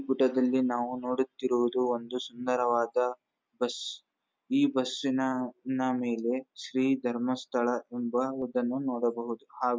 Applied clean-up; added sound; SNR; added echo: none; none; none; none.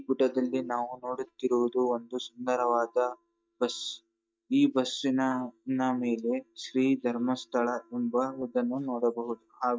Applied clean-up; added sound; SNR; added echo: neural mask model DeepFilterNet 3.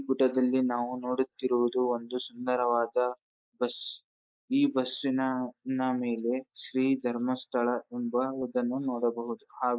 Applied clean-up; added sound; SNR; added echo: neural mask model Resemble Enhance denoiser.